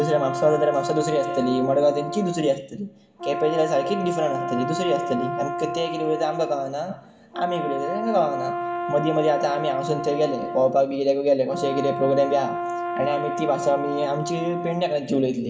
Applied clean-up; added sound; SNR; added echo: none; Brass instrument; 5 dB; reverberation time 0.3 s.